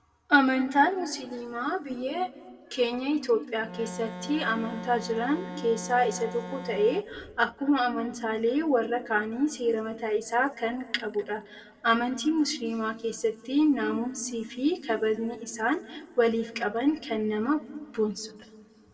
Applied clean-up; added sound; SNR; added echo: none; Organ; 10 dB; reverberation time 1.4 s.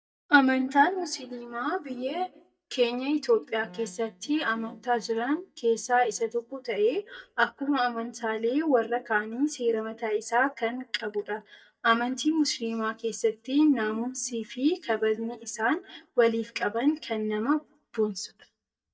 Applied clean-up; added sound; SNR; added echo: neural mask model DeepFilterNet 3.